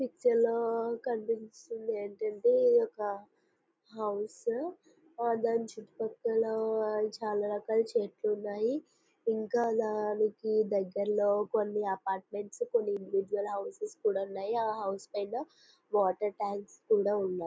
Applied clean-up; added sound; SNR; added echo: none; none; none; none.